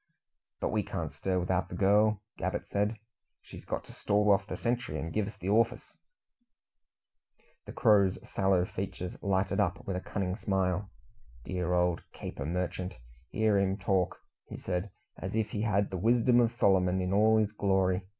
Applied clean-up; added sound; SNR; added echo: none; none; none; none.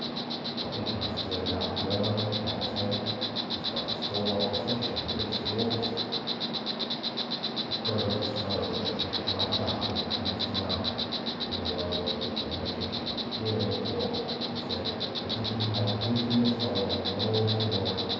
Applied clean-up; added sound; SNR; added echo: none; Insect; -1 dB; reverberation time 1.9 s.